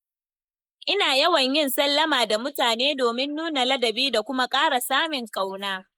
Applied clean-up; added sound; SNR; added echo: neural mask model Resemble Enhance denoiser.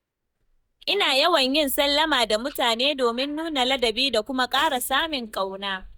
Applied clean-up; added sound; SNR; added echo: neural mask model DeepFilterNet 3.